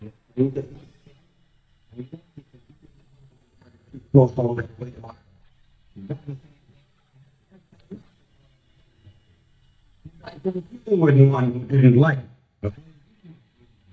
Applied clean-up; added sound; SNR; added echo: neural mask model DeepFilterNet 3.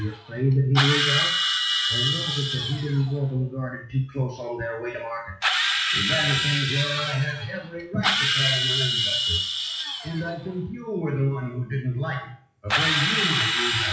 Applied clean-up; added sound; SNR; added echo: classical method WPE with log-MMSE.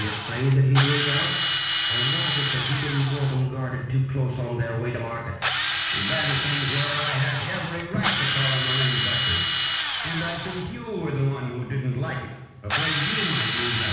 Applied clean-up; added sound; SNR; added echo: none; Drill; 1 dB; reverberation time 1.1 s.